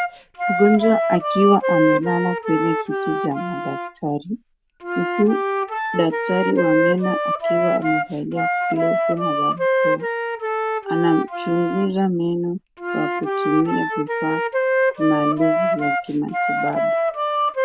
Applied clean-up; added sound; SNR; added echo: none; Wind instrument, woodwind instrument; 0 dB; none.